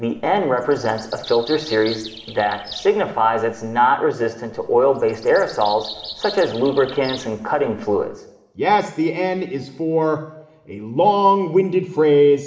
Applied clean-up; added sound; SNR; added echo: none; Bird vocalization, bird call, bird song; 17 dB; reverberation time 0.8 s.